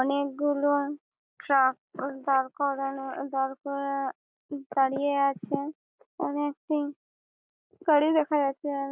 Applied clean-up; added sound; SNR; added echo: none; none; none; none.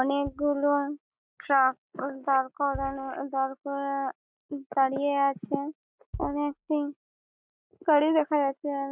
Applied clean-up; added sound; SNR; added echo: neural mask model RNNoise.